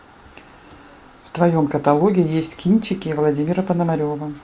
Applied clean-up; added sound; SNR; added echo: none; none; none; none.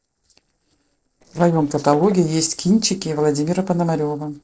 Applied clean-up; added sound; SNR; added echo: neural separator model SepFormer DNS4.